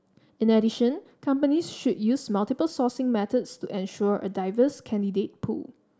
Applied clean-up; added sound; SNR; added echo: none; none; none; none.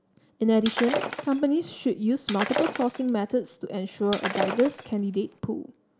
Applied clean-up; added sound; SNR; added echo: none; Shatter; 5 dB; none.